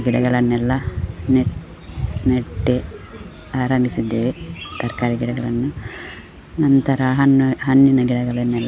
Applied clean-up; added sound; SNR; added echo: none; none; none; none.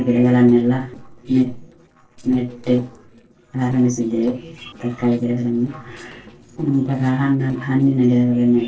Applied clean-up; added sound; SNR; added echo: neural separator model SepFormer DNS4.